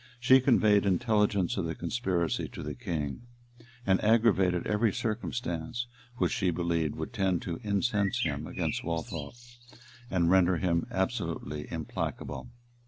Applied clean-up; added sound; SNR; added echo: none; Bird; 12 dB; none.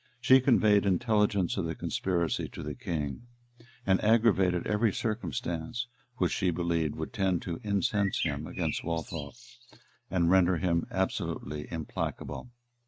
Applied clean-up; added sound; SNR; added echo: neural mask model RNNoise.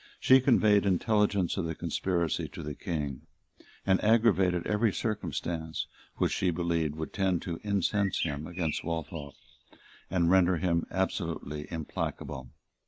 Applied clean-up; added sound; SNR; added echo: neural mask model Resemble Enhance denoiser.